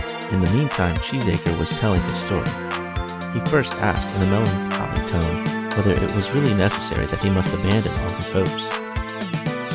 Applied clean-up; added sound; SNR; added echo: none; Organ; 3 dB; none.